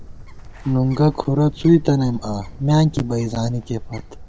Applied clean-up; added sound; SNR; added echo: none; Bird; 15 dB; none.